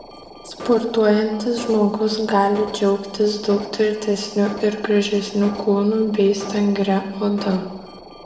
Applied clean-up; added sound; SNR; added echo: none; Alarm; 16 dB; reverberation time 0.9 s.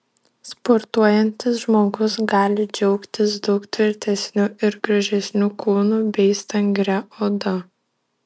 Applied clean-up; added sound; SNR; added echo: none; none; none; none.